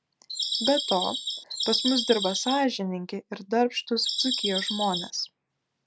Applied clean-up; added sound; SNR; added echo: none; Bird vocalization, bird call, bird song; 2 dB; none.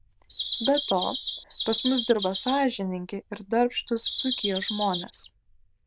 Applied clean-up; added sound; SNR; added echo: neural diffusion model UNIVERSE++.